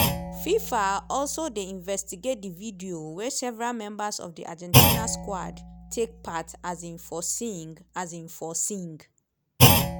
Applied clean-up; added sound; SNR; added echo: none; Thump, thud; -4 dB; none.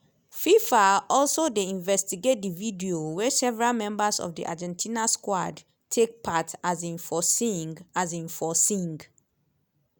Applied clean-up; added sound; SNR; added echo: none; none; none; none.